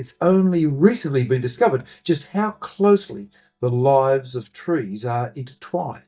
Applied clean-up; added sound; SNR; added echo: neural mask model DeepFilterNet 3.